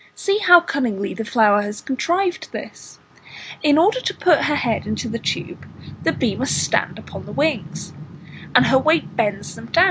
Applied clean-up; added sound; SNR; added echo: none; none; none; none.